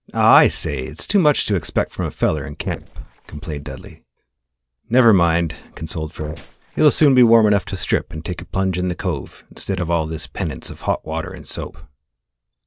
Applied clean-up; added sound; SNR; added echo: neural separator model SepFormer DNS4.